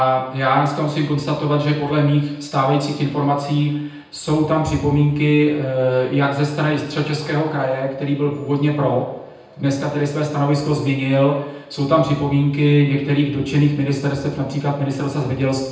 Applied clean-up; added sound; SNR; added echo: none; none; none; reverberation time 0.9 s.